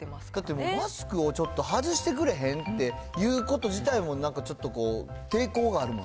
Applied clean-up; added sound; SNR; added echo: none; none; none; none.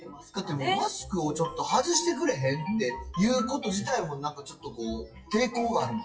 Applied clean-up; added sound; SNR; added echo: classical method WPE with log-MMSE.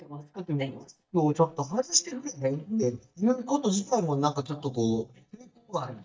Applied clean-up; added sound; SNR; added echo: neural mask model DeepFilterNet 3.